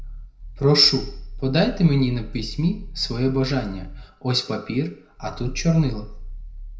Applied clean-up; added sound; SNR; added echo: none; Growling; 11 dB; reverberation time 0.5 s.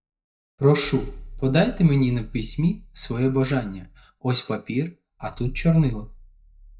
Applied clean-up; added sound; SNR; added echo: neural mask model DeepFilterNet 3.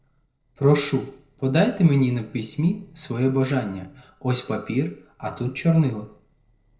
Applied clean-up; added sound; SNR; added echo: neural separator model SepFormer DNS4.